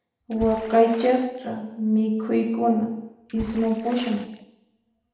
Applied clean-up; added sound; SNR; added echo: none; Water / Splash, splatter; 18 dB; reverberation time 0.8 s.